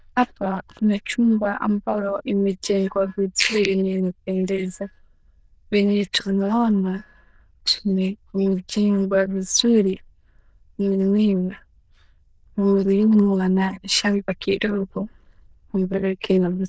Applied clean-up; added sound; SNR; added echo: neural diffusion model UNIVERSE++.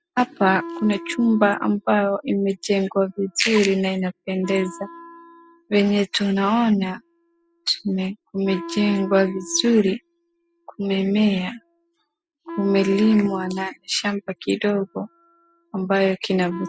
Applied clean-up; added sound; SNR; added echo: classical method spectral subtraction.